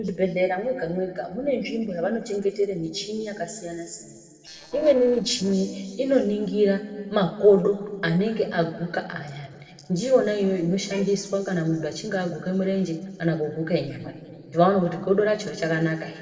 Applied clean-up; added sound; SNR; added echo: neural separator model SepFormer DNS4.